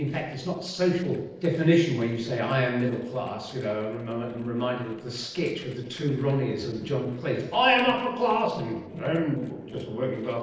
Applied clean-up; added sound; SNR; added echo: neural separator model SepFormer DNS4.